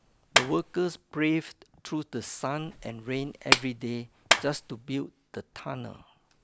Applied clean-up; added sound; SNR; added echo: none; Clapping; 0 dB; none.